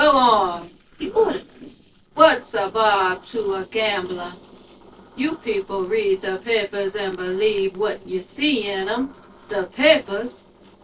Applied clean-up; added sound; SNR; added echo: neural separator model SepFormer DNS4.